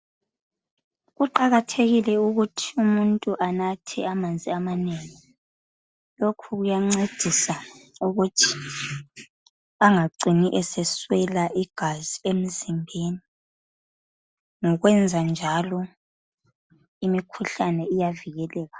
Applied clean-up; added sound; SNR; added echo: none; none; none; none.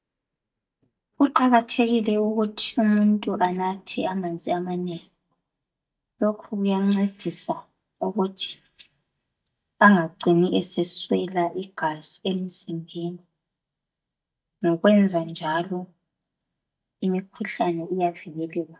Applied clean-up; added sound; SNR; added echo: neural mask model DeepFilterNet 3.